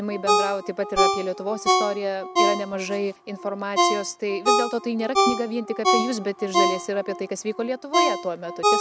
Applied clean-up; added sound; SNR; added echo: none; Ringtone; -3 dB; none.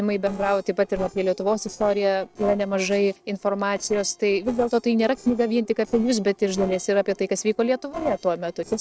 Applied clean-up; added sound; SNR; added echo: neural separator model SepFormer DNS4.